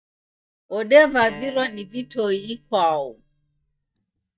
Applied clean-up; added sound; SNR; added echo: neural mask model DeepFilterNet 3.